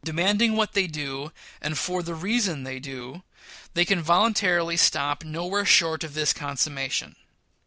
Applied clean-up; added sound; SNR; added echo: none; none; none; none.